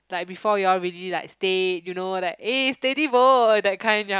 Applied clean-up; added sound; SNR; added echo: none; none; none; none.